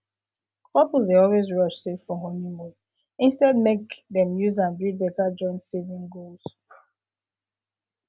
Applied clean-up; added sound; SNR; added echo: none; none; none; none.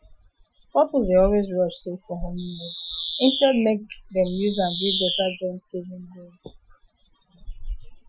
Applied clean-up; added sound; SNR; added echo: classical method Wiener filter.